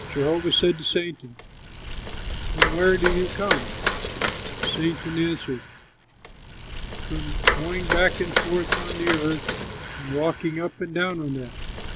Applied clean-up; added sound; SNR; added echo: none; Bicycle; 1 dB; none.